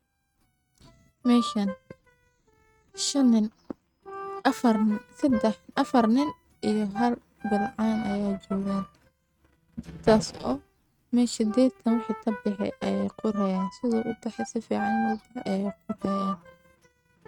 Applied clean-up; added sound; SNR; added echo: neural mask model RNNoise.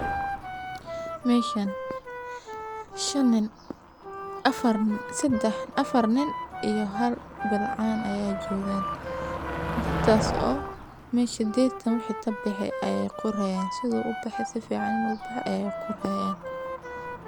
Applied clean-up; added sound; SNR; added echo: none; Wind instrument, woodwind instrument + Motor vehicle (road); 5 dB; none.